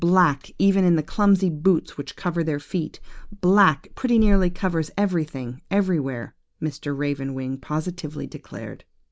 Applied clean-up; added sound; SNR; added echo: none; none; none; none.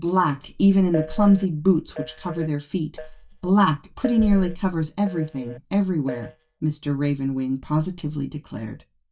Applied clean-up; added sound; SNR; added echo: neural mask model DeepFilterNet 3.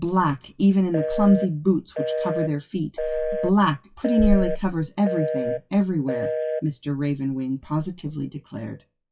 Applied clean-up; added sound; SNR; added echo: classical method WPE with log-MMSE.